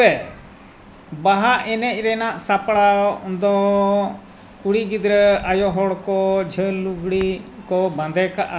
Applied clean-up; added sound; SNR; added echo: none; none; none; none.